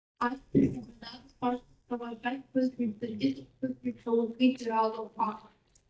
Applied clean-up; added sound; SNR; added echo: neural mask model DeepFilterNet 3.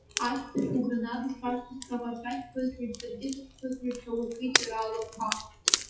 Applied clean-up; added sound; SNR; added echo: classical method WPE with log-MMSE.